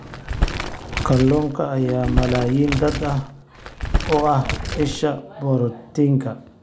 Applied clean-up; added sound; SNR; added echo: none; Crumpling, crinkling; 5 dB; none.